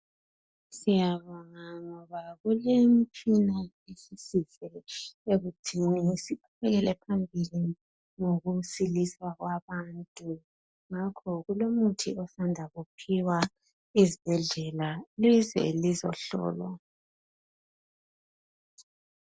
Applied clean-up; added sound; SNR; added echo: none; none; none; none.